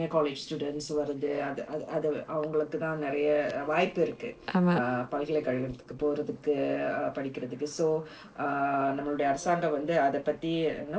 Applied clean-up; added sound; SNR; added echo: neural separator model SepFormer DNS4.